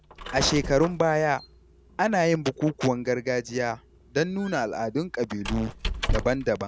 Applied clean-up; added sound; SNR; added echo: none; Squeak; 9 dB; none.